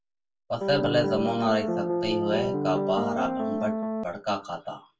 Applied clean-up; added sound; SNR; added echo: none; Piano; -2 dB; reverberation time 0.1 s.